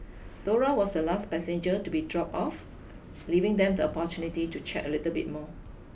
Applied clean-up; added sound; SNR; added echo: none; none; none; none.